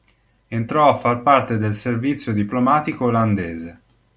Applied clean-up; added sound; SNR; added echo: none; none; none; none.